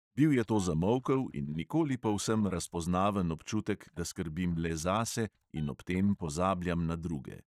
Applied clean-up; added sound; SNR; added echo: neural mask model DeepFilterNet 3.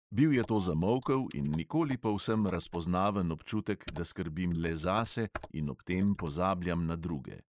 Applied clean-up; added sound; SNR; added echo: neural mask model Resemble Enhance denoiser.